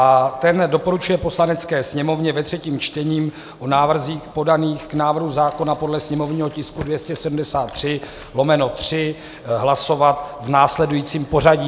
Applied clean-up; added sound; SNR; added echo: none; none; none; none.